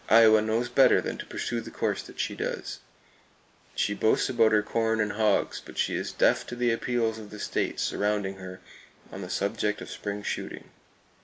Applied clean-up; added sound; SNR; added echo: none; none; none; none.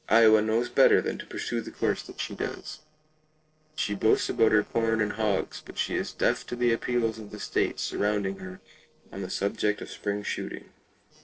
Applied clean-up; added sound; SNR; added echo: neural separator model SepFormer DNS4.